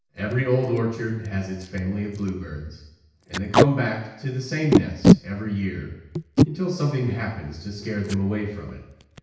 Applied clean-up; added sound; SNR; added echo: none; Packing tape, duct tape; -1 dB; reverberation time 0.9 s.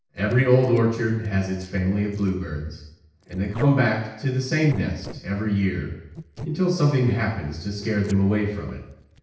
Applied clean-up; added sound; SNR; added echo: neural separator model SepFormer DNS4.